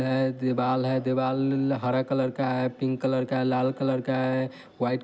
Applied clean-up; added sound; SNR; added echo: none; none; none; none.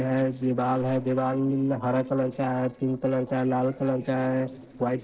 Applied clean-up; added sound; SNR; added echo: neural separator model SepFormer DNS4.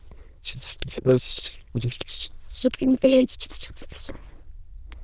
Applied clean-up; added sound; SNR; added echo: neural diffusion model UNIVERSE++.